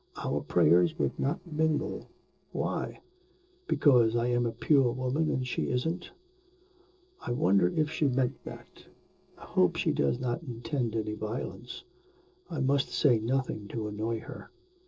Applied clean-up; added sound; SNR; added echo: neural separator model SepFormer DNS4.